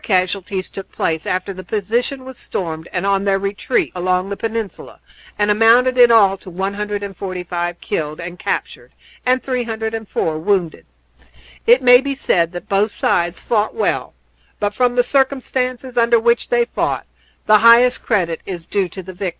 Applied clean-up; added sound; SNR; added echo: none; none; none; none.